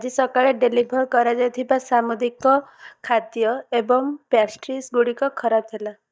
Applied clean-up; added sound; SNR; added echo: neural mask model DeepFilterNet 3.